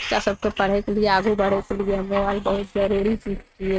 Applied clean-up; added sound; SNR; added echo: neural mask model RNNoise.